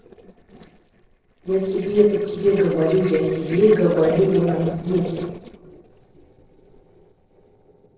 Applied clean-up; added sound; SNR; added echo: neural separator model SepFormer DNS4.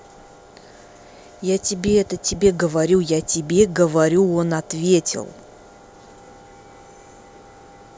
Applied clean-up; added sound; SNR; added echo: none; none; none; none.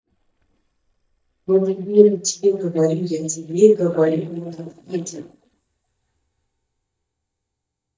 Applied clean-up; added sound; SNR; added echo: neural mask model DeepFilterNet 3.